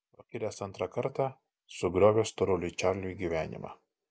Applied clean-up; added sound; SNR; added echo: none; none; none; none.